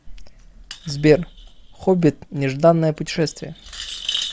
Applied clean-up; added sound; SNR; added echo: none; none; none; none.